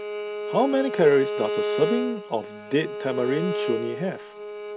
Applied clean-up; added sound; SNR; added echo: none; Bowed string instrument; 4 dB; none.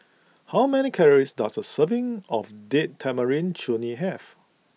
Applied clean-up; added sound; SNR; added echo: none; none; none; none.